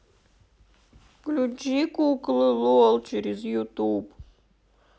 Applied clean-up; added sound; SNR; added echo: none; none; none; none.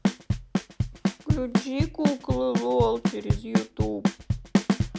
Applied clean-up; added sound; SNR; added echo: none; Bass drum / Snare drum / Drum kit; -4 dB; none.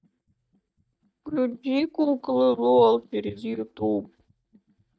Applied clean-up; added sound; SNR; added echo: neural mask model DeepFilterNet 3.